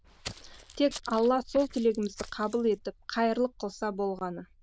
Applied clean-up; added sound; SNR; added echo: neural diffusion model UNIVERSE++.